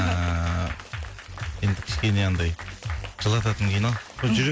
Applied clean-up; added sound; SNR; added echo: none; Applause / Crowd; 15 dB; none.